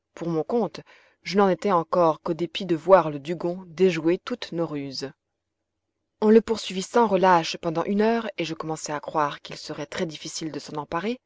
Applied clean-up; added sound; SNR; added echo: none; none; none; none.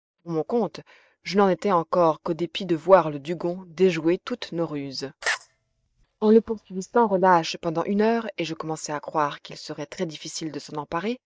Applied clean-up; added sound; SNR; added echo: neural mask model DeepFilterNet 3.